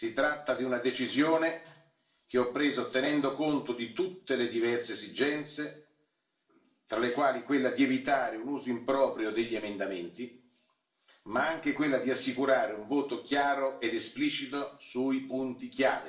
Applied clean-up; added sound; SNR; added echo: none; none; none; reverberation time 0.4 s.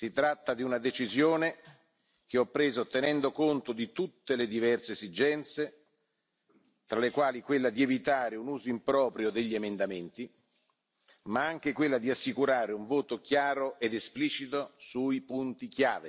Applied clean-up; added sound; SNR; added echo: none; none; none; none.